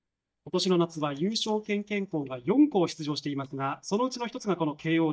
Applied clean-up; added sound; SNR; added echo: neural mask model DeepFilterNet 3.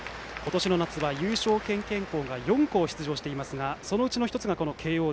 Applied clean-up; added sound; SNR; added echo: none; none; none; none.